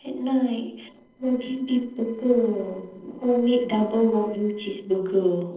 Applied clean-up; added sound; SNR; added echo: neural separator model SepFormer DNS4.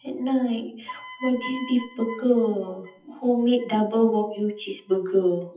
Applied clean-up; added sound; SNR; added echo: classical method WPE with log-MMSE.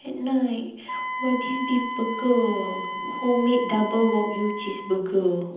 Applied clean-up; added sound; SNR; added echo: none; Wind instrument, woodwind instrument; 8 dB; reverberation time 0.8 s.